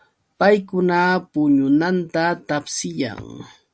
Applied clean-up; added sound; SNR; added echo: none; none; none; none.